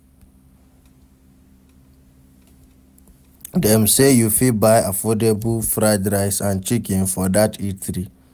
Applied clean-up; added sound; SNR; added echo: none; none; none; none.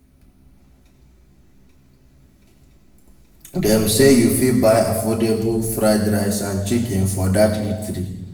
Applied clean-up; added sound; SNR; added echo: none; none; none; reverberation time 1.1 s.